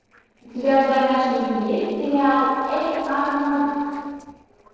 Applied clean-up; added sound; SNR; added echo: neural separator model SepFormer DNS4.